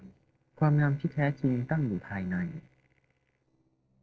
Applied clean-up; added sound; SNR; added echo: neural separator model SepFormer DNS4.